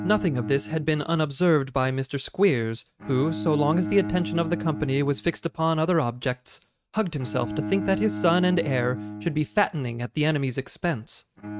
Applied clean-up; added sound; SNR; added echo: neural mask model RNNoise.